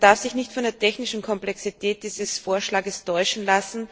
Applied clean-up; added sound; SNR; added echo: neural separator model SepFormer DNS4.